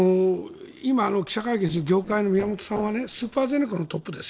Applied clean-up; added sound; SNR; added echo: neural separator model SepFormer DNS4.